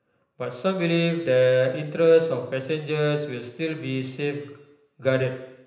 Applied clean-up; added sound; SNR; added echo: none; none; none; reverberation time 0.9 s.